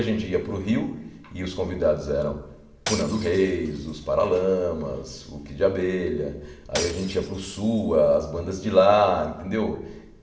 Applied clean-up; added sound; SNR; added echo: none; Shatter / Crushing; 14 dB; reverberation time 0.9 s.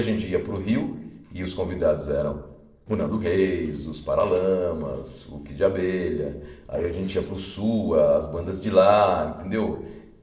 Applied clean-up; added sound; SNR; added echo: neural separator model SepFormer DNS4.